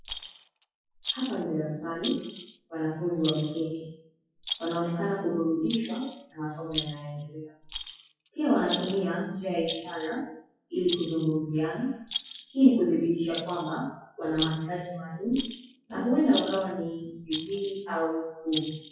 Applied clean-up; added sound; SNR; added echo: classical method WPE with log-MMSE.